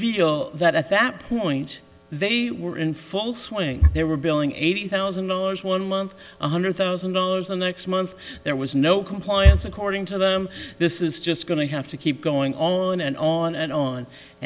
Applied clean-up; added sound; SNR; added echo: none; none; none; none.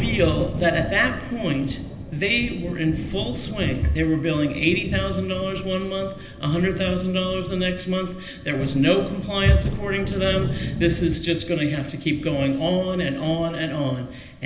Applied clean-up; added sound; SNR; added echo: none; Thunder; 8 dB; reverberation time 0.8 s.